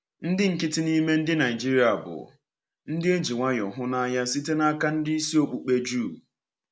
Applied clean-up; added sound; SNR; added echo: none; none; none; none.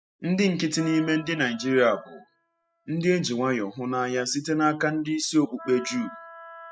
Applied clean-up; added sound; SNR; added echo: classical method spectral subtraction.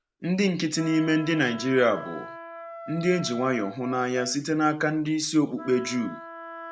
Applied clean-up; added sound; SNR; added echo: none; Wind instrument, woodwind instrument; 15 dB; none.